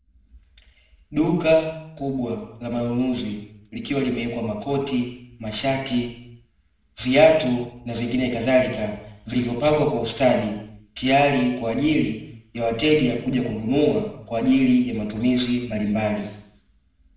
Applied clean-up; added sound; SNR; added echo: none; none; none; reverberation time 0.7 s.